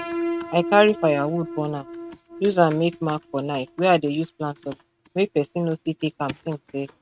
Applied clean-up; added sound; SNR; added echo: neural mask model RNNoise.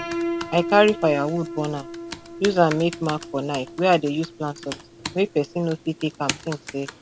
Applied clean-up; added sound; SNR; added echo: none; Computer keyboard + Piano; 10 dB; none.